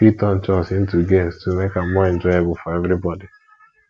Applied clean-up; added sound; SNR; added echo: none; none; none; none.